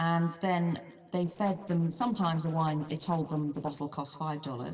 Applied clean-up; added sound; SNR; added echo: neural separator model SepFormer DNS4.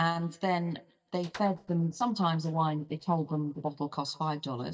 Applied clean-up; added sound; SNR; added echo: neural mask model DeepFilterNet 3.